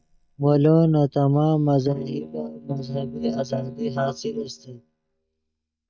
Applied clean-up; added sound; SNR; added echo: neural mask model DeepFilterNet 3.